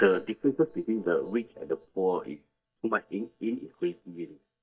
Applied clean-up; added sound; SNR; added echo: neural mask model DeepFilterNet 3.